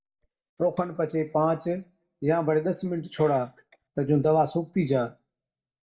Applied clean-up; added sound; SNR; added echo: neural mask model DeepFilterNet 3.